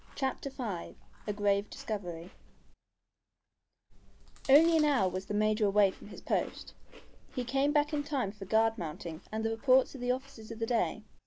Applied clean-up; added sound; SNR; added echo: none; Chewing, mastication; 18 dB; none.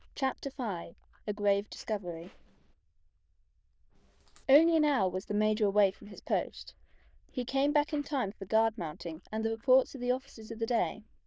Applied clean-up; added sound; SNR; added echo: neural diffusion model UNIVERSE++.